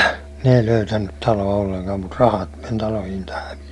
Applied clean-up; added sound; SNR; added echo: none; Musical instrument; 17 dB; none.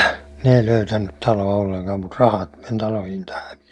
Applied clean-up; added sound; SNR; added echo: neural mask model DeepFilterNet 3.